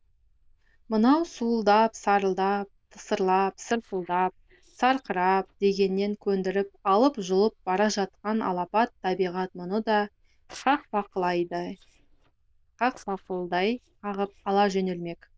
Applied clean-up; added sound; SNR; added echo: neural diffusion model UNIVERSE++.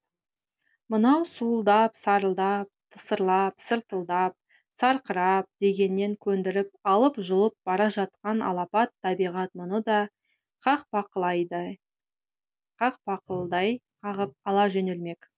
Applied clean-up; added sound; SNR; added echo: none; none; none; none.